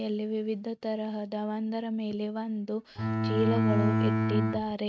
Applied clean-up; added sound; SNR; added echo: neural mask model RNNoise.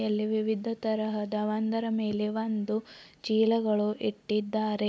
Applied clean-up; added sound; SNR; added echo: none; none; none; none.